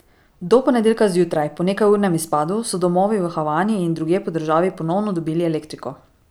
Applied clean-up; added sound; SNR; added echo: none; none; none; none.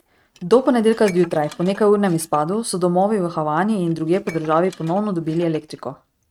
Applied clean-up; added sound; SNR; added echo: neural mask model RNNoise.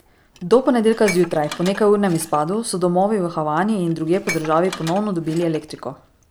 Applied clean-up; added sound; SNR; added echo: none; Dishes, pots, and pans; 16 dB; none.